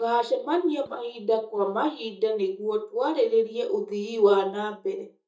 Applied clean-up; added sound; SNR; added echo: neural mask model DeepFilterNet 3.